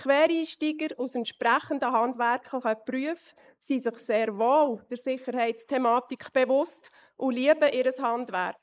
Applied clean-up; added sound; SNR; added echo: neural mask model Resemble Enhance denoiser.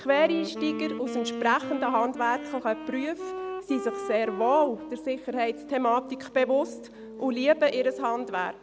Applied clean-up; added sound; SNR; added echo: none; Wind instrument, woodwind instrument; 10 dB; none.